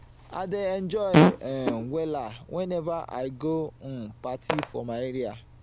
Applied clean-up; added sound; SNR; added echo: none; Fart; -1 dB; none.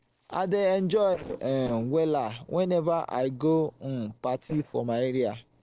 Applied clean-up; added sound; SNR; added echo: neural separator model SepFormer DNS4.